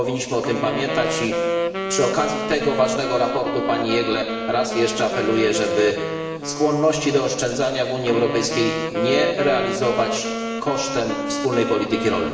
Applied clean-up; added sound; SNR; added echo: none; Wind instrument, woodwind instrument; 5 dB; reverberation time 2.1 s.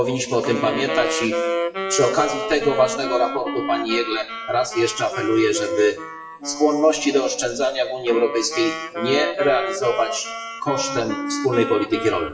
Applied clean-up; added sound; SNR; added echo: classical method WPE with log-MMSE.